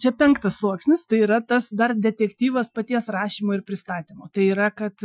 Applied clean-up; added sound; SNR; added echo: classical method Wiener filter.